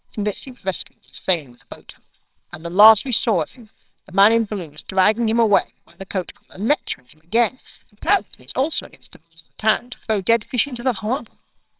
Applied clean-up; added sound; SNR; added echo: neural separator model SepFormer WHAMR!.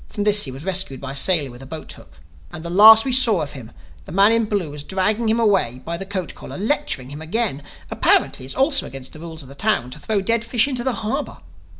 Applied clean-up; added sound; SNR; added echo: none; none; none; none.